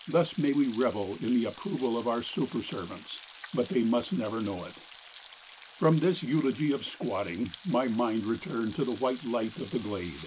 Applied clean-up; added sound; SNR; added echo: none; Frying (food); 15 dB; none.